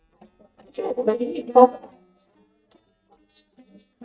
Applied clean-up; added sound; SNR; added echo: neural mask model DeepFilterNet 3.